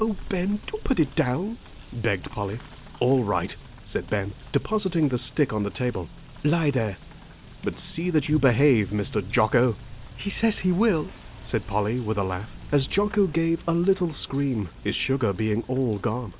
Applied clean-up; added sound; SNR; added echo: none; Motor vehicle (road) / Rain; 16 dB; none.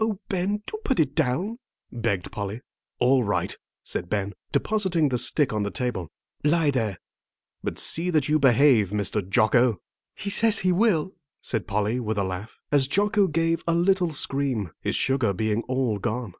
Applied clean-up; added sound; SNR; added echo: none; none; none; none.